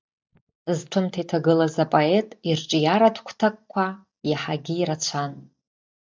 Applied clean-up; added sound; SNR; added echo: neural mask model DeepFilterNet 3.